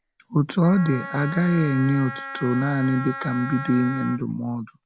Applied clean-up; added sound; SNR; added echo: none; Wind instrument, woodwind instrument; 12 dB; none.